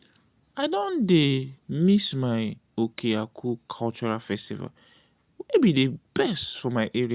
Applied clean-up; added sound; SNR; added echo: none; none; none; none.